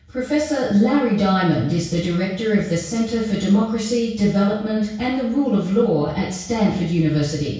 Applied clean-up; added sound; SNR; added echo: none; none; none; reverberation time 0.6 s.